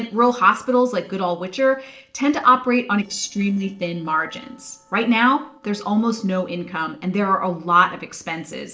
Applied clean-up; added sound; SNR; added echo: neural separator model SepFormer DNS4.